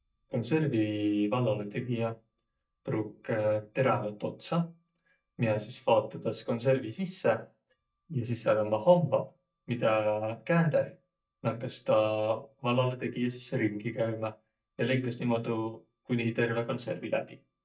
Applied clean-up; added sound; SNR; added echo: neural mask model DeepFilterNet 3.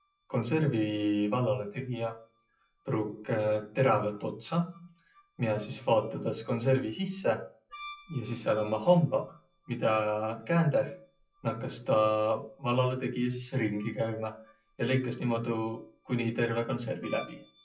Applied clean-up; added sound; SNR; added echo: classical method WPE with log-MMSE.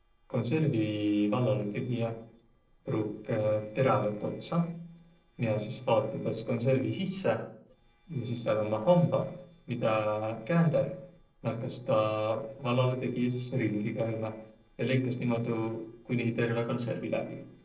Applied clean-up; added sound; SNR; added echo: neural separator model SepFormer DNS4.